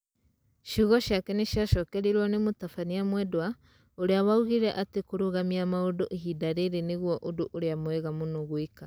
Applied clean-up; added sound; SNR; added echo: none; none; none; none.